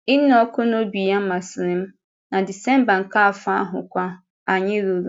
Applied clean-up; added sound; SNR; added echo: none; none; none; none.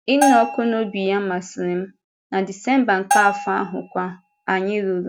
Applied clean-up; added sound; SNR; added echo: none; Bell; 5 dB; none.